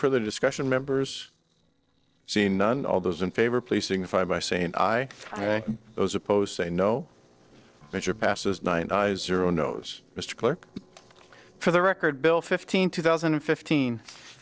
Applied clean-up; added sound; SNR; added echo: neural separator model SepFormer DNS4.